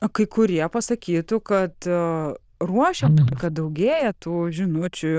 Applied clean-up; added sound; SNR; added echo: neural diffusion model UNIVERSE++.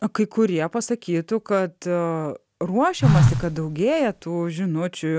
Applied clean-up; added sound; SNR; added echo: none; Telephone; -2 dB; none.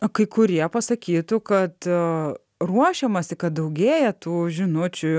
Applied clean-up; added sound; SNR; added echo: none; none; none; none.